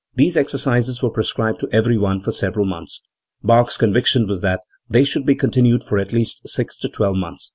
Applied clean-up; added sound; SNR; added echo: none; none; none; none.